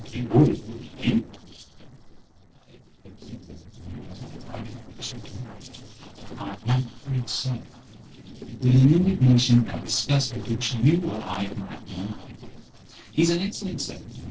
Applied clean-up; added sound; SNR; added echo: neural separator model SepFormer DNS4.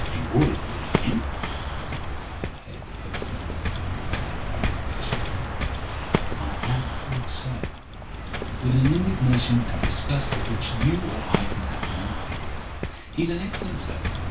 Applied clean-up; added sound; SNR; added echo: none; Waves, surf; -1 dB; reverberation time 0.2 s.